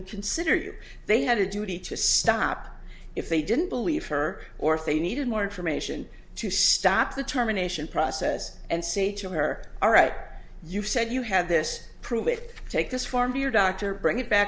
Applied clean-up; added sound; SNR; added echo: none; none; none; none.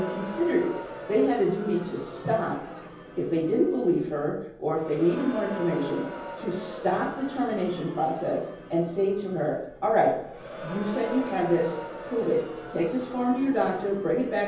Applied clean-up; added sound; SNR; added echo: none; Crowd; 12 dB; reverberation time 0.7 s.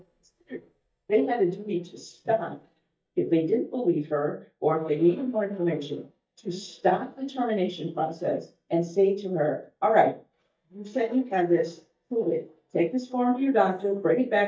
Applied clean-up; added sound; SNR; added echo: neural mask model DeepFilterNet 3.